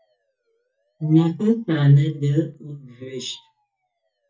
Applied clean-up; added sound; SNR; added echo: neural mask model DeepFilterNet 3.